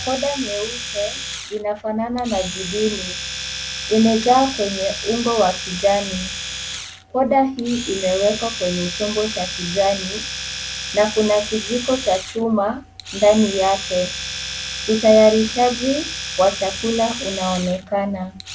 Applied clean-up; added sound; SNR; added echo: none; Domestic sounds, home sounds; 9 dB; none.